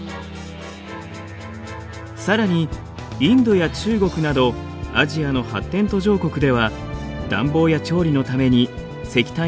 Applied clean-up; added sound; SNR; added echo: none; none; none; none.